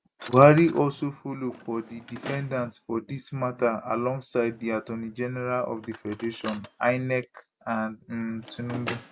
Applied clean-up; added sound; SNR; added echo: none; Drawer open or close; 19 dB; none.